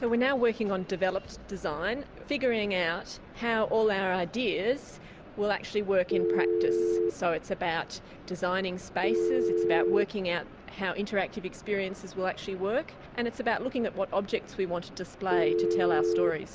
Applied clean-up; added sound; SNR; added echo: none; Telephone; -5 dB; none.